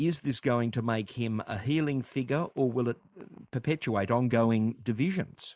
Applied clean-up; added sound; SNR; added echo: neural mask model Resemble Enhance denoiser.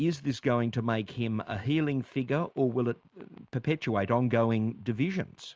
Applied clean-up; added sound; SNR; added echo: none; none; none; none.